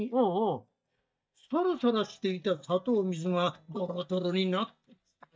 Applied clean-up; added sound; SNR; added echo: neural mask model DeepFilterNet 3.